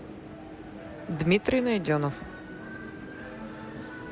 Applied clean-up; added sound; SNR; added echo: none; none; none; none.